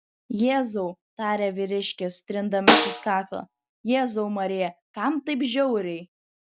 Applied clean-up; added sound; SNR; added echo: none; Snare drum; -3 dB; none.